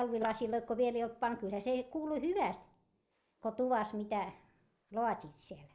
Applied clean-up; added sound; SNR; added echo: neural mask model Resemble Enhance denoiser.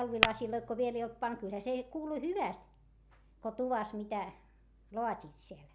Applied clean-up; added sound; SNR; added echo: none; Tap / Glass; -5 dB; none.